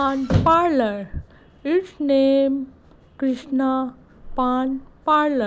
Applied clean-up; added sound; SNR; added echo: none; none; none; none.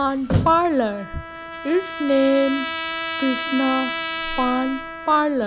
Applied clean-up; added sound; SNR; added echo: none; Trumpet; 8 dB; none.